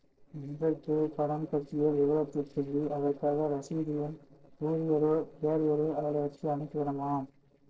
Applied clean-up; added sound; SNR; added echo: neural separator model SepFormer DNS4.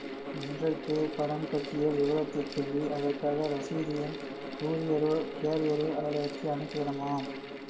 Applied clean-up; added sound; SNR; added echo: none; Mechanical fan; 8 dB; reverberation time 1.3 s.